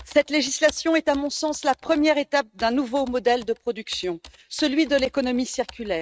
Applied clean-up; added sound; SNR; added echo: neural mask model RNNoise.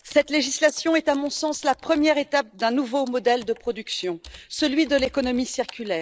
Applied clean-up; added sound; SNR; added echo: neural mask model Resemble Enhance denoiser.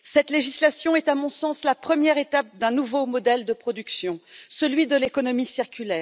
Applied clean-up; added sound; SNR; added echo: none; none; none; none.